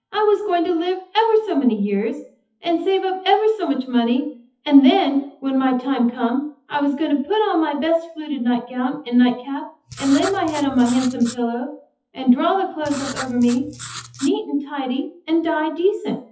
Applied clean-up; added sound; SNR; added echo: classical method WPE with log-MMSE.